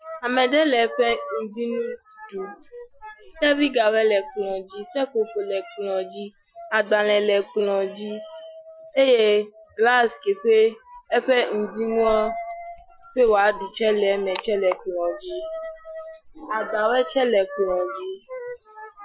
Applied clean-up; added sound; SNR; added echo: classical method Wiener filter.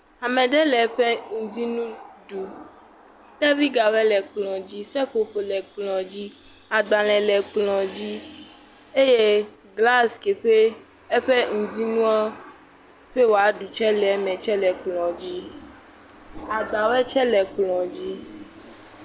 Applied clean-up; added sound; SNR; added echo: none; none; none; none.